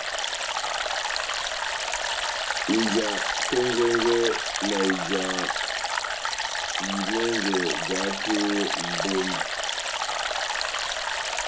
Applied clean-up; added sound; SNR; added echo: none; Stream; -2 dB; reverberation time 0.2 s.